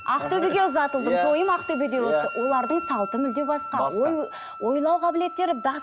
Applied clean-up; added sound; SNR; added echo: none; Wind instrument, woodwind instrument; 12 dB; none.